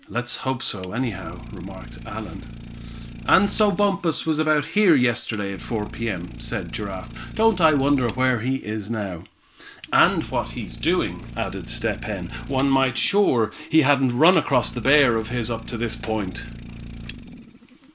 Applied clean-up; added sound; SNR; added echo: none; Idling; 14 dB; none.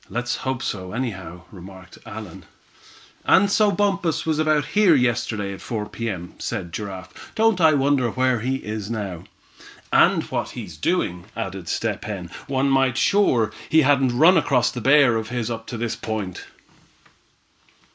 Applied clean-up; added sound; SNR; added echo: none; none; none; none.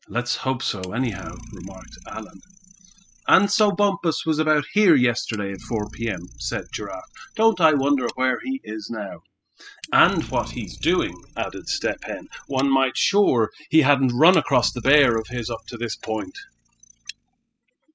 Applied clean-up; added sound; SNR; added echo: classical method spectral subtraction.